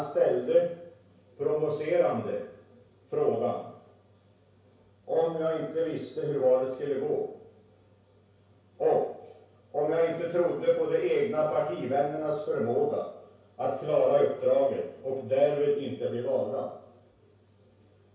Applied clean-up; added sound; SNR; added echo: none; none; none; reverberation time 0.6 s.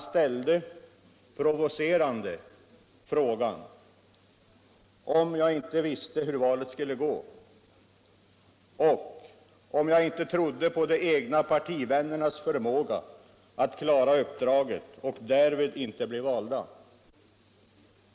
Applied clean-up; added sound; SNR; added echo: none; none; none; none.